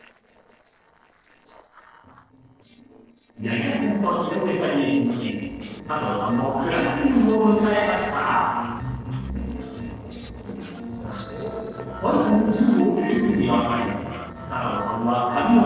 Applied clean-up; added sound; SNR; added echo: neural separator model SepFormer DNS4.